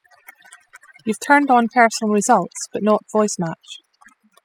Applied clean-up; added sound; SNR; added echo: classical method spectral subtraction.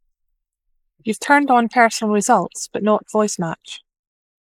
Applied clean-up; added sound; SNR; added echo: neural mask model Resemble Enhance denoiser.